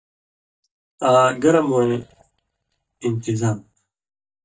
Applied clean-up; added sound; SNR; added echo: neural mask model DeepFilterNet 3.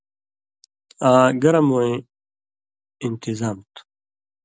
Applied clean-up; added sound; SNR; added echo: none; none; none; none.